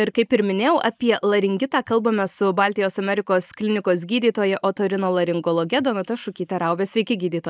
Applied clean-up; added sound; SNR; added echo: neural mask model Resemble Enhance denoiser.